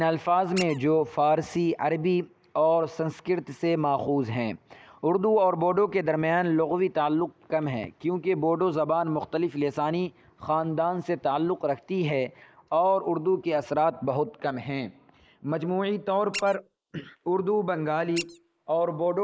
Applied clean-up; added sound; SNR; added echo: neural mask model Resemble Enhance denoiser.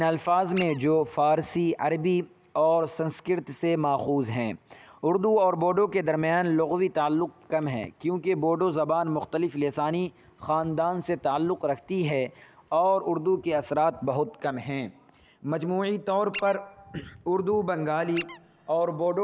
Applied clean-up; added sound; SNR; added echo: none; Squeak; 15 dB; none.